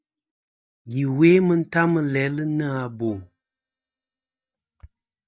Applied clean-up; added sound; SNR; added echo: neural mask model DeepFilterNet 3.